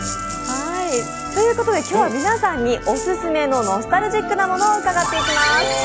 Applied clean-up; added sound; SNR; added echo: none; Rattle (instrument); 15 dB; none.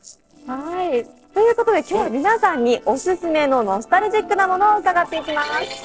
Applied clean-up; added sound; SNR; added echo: neural separator model SepFormer DNS4.